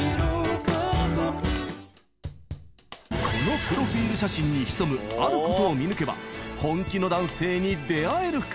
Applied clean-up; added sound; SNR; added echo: none; Drum kit; 16 dB; none.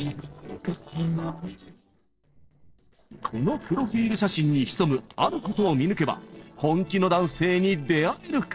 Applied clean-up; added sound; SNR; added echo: neural separator model SepFormer DNS4.